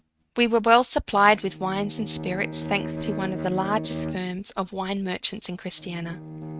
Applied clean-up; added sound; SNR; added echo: neural mask model RNNoise.